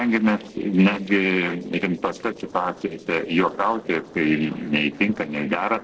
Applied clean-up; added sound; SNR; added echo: neural separator model SepFormer DNS4.